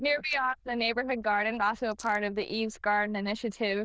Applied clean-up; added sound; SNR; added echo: neural diffusion model UNIVERSE++.